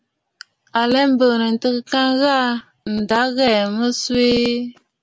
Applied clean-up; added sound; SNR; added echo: none; none; none; none.